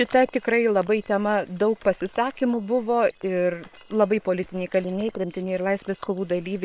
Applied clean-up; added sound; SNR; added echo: neural separator model SepFormer WHAM!.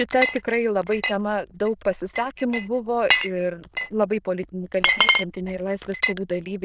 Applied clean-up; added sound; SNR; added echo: neural diffusion model UNIVERSE++.